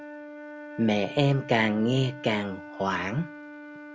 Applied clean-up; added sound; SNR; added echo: none; Wind instrument, woodwind instrument; 14 dB; none.